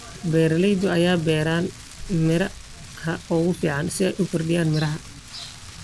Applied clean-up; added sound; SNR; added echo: none; Rain; 17 dB; none.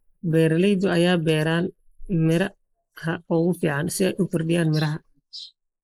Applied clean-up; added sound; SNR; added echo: neural mask model Resemble Enhance denoiser.